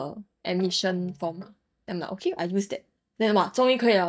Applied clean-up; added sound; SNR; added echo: neural mask model DeepFilterNet 3.